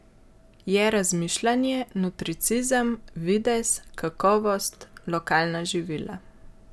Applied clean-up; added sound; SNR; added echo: none; none; none; none.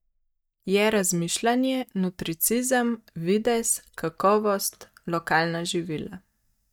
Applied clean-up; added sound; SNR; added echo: neural mask model DeepFilterNet 3.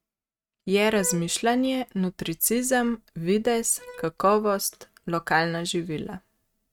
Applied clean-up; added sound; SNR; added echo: neural mask model RNNoise.